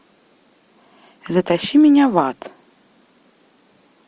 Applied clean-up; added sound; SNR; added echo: none; none; none; none.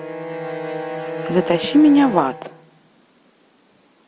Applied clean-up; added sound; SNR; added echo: none; Bowed string instrument; 10 dB; none.